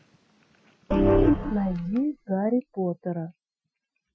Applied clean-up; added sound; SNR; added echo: classical method Wiener filter.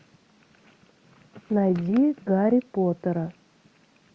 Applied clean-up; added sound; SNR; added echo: none; none; none; none.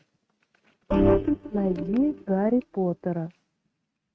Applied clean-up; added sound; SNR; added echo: neural mask model RNNoise.